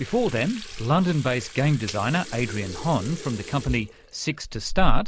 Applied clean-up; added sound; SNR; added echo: none; Sink (filling or washing) / Water tap, faucet; 2 dB; none.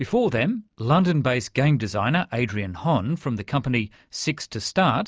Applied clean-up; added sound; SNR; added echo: none; none; none; none.